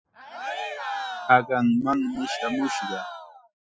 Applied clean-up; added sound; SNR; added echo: classical method Wiener filter.